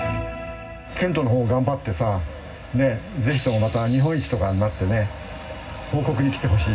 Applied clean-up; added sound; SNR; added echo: none; none; none; reverberation time 0.4 s.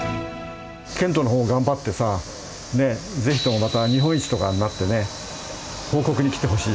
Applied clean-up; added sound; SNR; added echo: none; none; none; none.